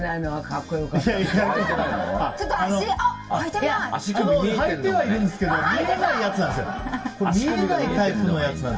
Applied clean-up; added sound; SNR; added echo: none; none; none; reverberation time 0.2 s.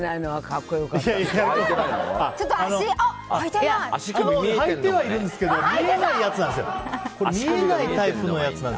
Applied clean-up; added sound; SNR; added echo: none; none; none; none.